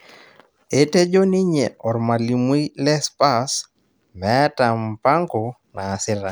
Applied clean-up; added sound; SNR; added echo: none; none; none; none.